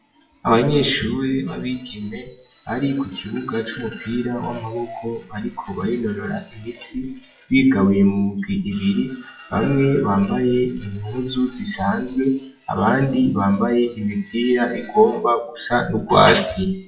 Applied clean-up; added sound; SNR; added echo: classical method WPE with log-MMSE.